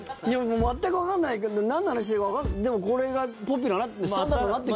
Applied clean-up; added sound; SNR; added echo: none; Thump, thud; 13 dB; none.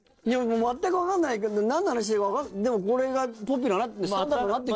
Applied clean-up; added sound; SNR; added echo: neural separator model SepFormer DNS4.